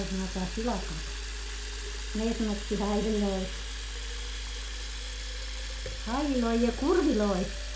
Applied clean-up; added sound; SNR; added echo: none; Fill (with liquid) / Water tap, faucet; 11 dB; reverberation time 0.2 s.